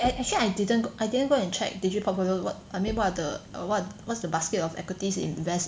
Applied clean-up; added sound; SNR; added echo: none; Knock; 18 dB; none.